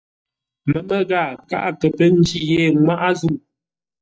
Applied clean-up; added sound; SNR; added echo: neural mask model DeepFilterNet 3.